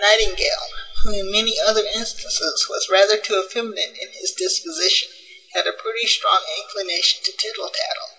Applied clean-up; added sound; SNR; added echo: none; none; none; reverberation time 1.1 s.